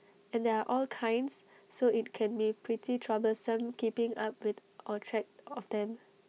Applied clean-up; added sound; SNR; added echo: none; none; none; none.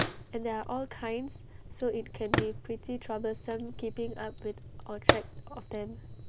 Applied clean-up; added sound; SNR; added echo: none; Fire; -1 dB; none.